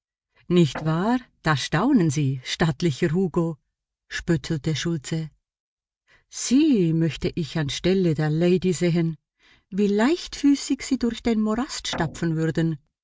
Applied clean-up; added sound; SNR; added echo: neural mask model RNNoise.